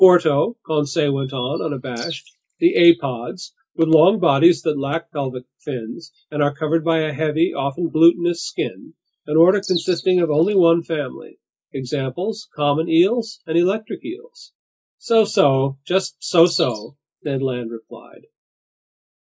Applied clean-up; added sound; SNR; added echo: neural mask model Resemble Enhance denoiser.